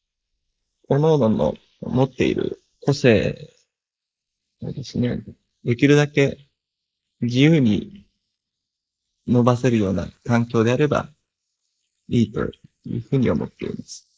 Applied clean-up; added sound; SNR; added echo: neural mask model Resemble Enhance denoiser.